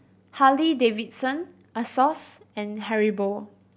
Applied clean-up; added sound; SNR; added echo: none; none; none; none.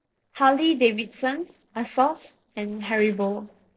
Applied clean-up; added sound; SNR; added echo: neural separator model SepFormer DNS4.